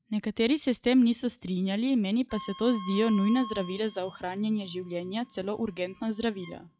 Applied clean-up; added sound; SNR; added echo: classical method log-MMSE.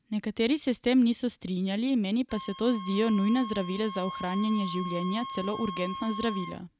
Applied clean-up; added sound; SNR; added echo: none; Wind instrument, woodwind instrument; 12 dB; none.